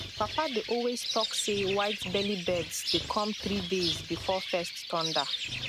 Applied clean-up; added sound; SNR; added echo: none; Bird; 3 dB; none.